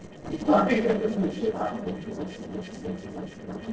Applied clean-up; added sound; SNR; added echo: neural separator model SepFormer DNS4.